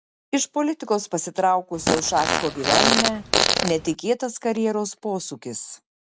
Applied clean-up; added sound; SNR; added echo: none; Fart; -3 dB; none.